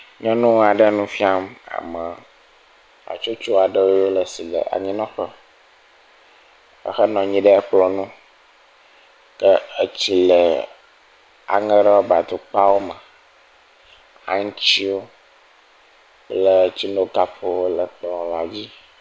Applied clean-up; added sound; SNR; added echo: none; none; none; none.